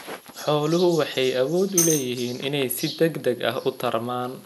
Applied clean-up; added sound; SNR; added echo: none; Tambourine; 5 dB; none.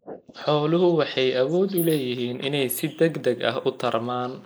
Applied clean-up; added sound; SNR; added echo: neural mask model Resemble Enhance denoiser.